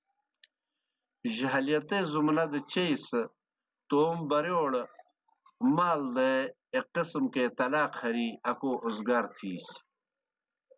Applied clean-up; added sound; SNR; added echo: none; none; none; none.